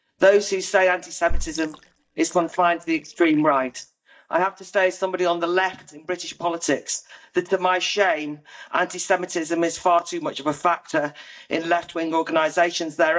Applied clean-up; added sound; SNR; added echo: neural mask model DeepFilterNet 3.